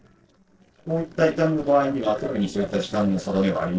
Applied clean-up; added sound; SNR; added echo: neural separator model SepFormer DNS4.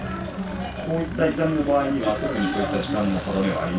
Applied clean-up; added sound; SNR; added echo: none; Tools; 17 dB; reverberation time 0.3 s.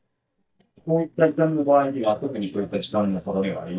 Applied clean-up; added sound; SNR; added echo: neural mask model DeepFilterNet 3.